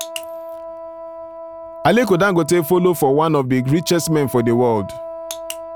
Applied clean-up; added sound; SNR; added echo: none; Wind instrument, woodwind instrument; 14 dB; none.